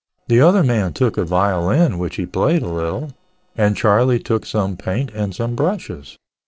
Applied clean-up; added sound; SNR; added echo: neural separator model SepFormer DNS4.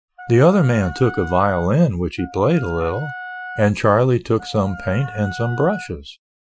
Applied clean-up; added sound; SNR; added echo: classical method Wiener filter.